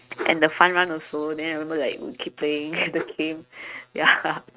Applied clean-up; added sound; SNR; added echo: neural mask model RNNoise.